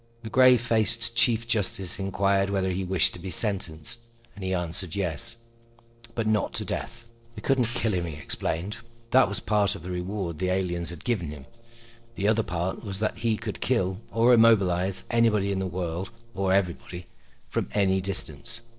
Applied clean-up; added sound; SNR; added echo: neural separator model SepFormer DNS4.